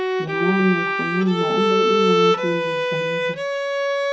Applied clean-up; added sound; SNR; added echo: none; Bowed string instrument; -4 dB; reverberation time 0.3 s.